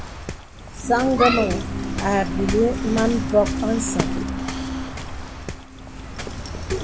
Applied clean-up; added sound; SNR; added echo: none; Waves, surf; 6 dB; none.